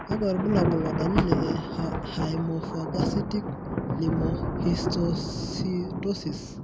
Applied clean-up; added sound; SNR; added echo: none; Thunder; -1 dB; none.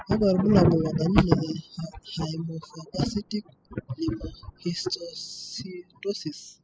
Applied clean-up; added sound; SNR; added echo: classical method spectral subtraction.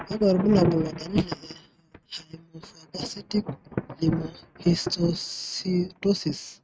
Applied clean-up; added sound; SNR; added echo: neural mask model RNNoise.